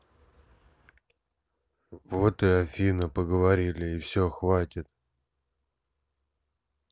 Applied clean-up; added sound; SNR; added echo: none; none; none; none.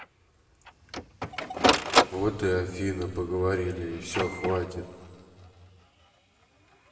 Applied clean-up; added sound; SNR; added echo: none; Printer; -1 dB; reverberation time 2.8 s.